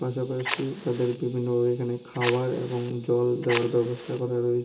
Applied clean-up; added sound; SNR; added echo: none; Fire; 10 dB; reverberation time 0.2 s.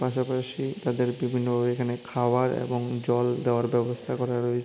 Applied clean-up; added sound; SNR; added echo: none; none; none; none.